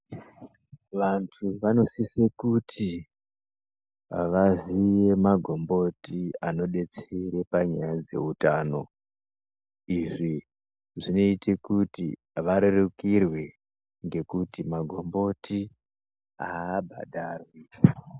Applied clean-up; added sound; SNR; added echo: none; none; none; none.